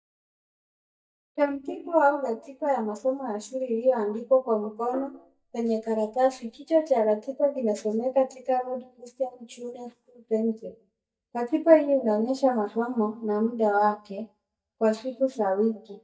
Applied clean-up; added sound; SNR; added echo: neural mask model DeepFilterNet 3.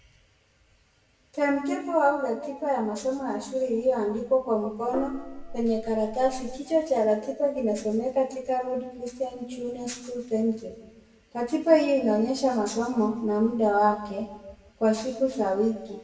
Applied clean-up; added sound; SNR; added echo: none; Gong; 11 dB; reverberation time 0.9 s.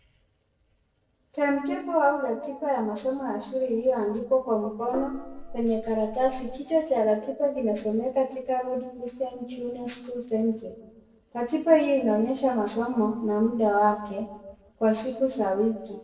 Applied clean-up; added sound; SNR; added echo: neural separator model SepFormer DNS4.